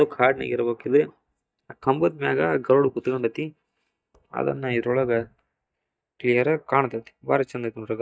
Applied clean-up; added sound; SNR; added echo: neural mask model DeepFilterNet 3.